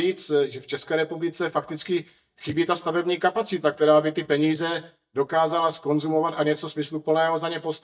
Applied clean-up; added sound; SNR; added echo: neural mask model DeepFilterNet 3.